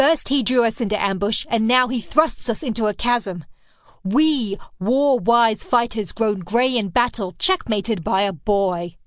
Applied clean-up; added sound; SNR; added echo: none; none; none; none.